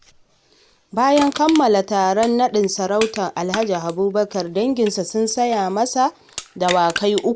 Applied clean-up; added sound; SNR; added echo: none; Crushing; 15 dB; none.